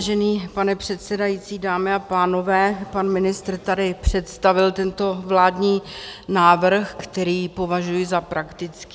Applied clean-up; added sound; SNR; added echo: none; none; none; none.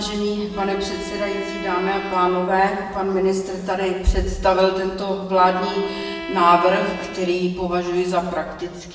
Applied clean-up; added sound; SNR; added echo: none; Bowed string instrument; 14 dB; reverberation time 1.0 s.